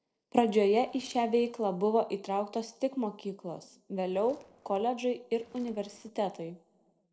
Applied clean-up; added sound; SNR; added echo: neural separator model SepFormer DNS4.